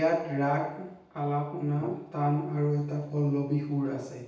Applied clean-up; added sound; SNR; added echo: none; Brass instrument; 19 dB; reverberation time 0.9 s.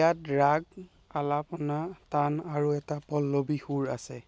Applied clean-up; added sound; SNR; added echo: none; none; none; none.